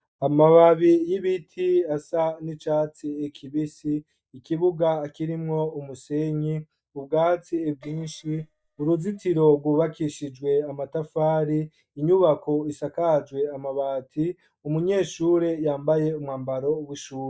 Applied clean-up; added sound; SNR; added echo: neural mask model DeepFilterNet 3.